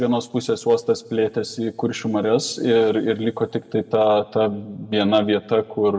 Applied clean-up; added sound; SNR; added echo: none; none; none; reverberation time 1.6 s.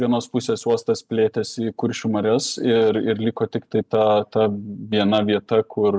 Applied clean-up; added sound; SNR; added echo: none; none; none; none.